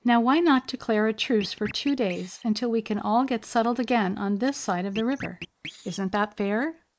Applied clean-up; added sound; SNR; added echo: neural mask model Resemble Enhance denoiser.